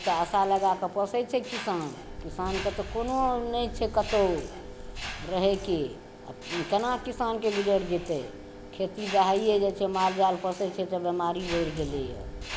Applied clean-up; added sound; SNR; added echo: none; Wind + Mechanisms; 11 dB; none.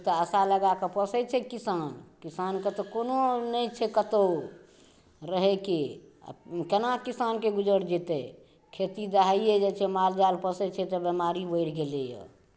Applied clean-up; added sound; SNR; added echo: none; none; none; none.